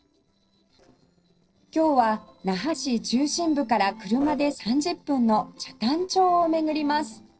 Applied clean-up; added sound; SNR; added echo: neural separator model SepFormer DNS4.